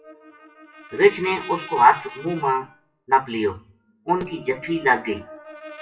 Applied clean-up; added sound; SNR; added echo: classical method WPE with log-MMSE.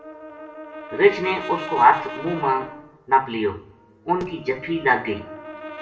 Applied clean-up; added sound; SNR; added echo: none; Brass instrument; 14 dB; reverberation time 0.5 s.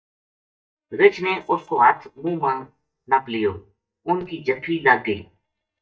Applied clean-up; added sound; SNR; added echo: neural mask model DeepFilterNet 3.